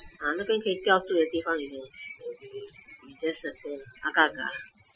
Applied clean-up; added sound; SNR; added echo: classical method Wiener filter.